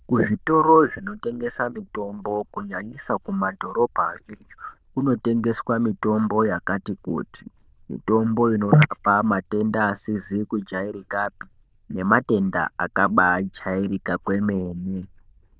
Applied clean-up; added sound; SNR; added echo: neural diffusion model UNIVERSE++.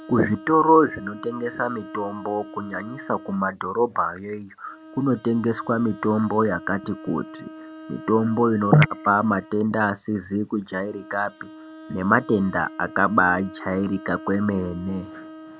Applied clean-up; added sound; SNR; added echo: none; Bowed string instrument; 18 dB; none.